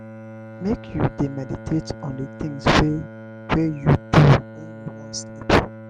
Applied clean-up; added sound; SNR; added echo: none; Bowed string instrument; 16 dB; none.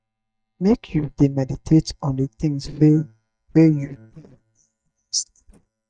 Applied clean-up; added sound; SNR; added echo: neural mask model DeepFilterNet 3.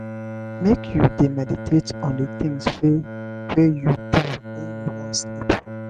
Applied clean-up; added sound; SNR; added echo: neural mask model RNNoise.